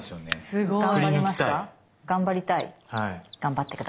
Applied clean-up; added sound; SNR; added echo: none; Mechanisms; 15 dB; none.